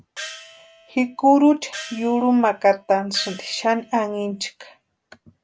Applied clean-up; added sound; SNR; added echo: none; Gong; 18 dB; none.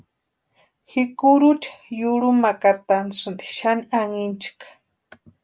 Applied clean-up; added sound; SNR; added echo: none; none; none; none.